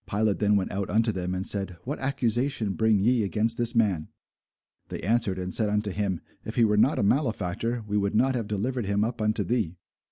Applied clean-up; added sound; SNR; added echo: none; none; none; none.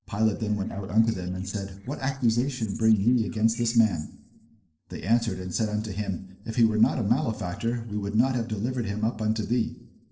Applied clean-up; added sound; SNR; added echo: neural separator model SepFormer DNS4.